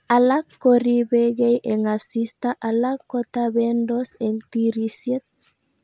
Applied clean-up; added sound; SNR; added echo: none; none; none; none.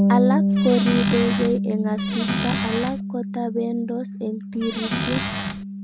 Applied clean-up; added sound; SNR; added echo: none; Bass guitar + Squeak / Cupboard open or close; -3 dB; none.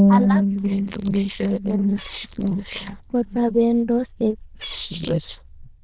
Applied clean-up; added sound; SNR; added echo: neural diffusion model UNIVERSE++.